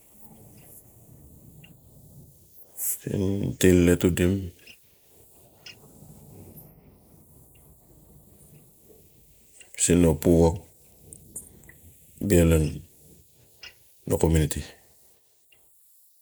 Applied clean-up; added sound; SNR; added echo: neural mask model Resemble Enhance denoiser.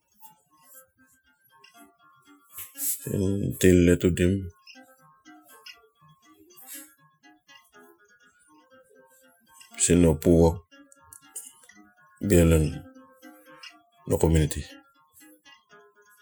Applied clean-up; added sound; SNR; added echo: classical method Wiener filter.